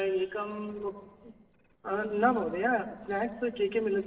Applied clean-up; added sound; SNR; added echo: neural separator model SepFormer DNS4.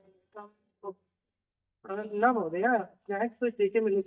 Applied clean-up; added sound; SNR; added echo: neural mask model DeepFilterNet 3.